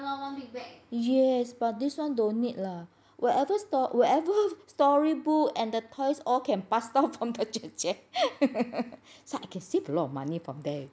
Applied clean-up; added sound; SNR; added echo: none; none; none; none.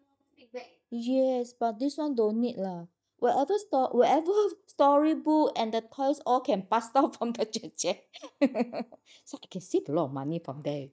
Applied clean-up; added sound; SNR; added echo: neural mask model DeepFilterNet 3.